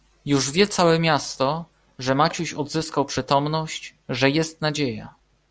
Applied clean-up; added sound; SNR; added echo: none; none; none; none.